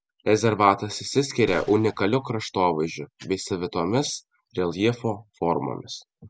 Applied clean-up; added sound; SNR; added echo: none; Gunshot, gunfire; 20 dB; none.